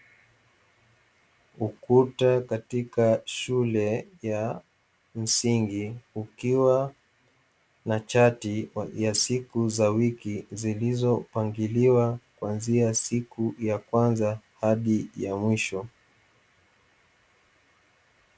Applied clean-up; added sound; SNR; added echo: none; none; none; none.